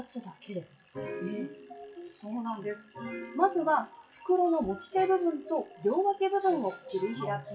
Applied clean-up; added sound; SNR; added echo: classical method WPE with log-MMSE.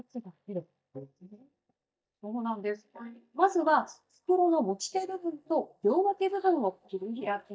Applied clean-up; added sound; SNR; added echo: neural mask model DeepFilterNet 3.